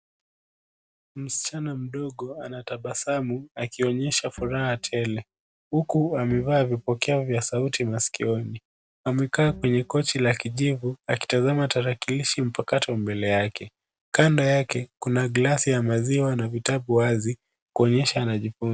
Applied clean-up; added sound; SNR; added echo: none; Bowed string instrument; 19 dB; none.